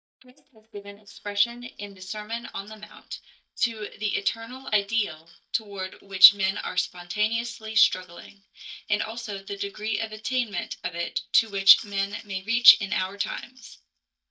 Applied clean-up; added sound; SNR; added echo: neural mask model DeepFilterNet 3.